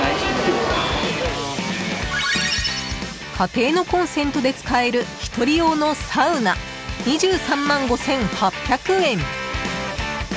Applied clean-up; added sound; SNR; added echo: none; none; none; none.